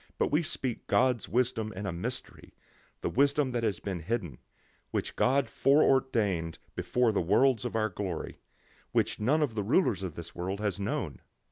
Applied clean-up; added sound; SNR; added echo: none; none; none; none.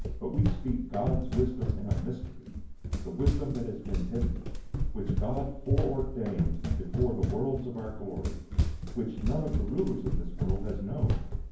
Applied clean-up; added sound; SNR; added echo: none; Run; -3 dB; reverberation time 0.9 s.